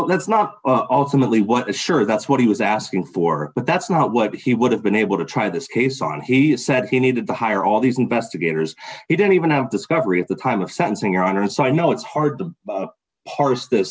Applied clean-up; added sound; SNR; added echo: none; none; none; none.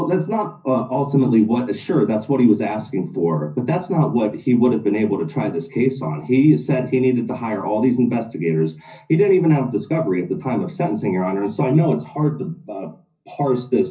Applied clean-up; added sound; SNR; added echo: none; none; none; reverberation time 0.4 s.